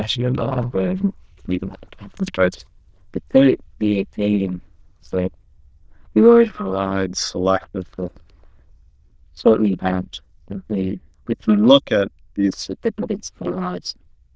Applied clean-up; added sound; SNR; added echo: neural diffusion model UNIVERSE++.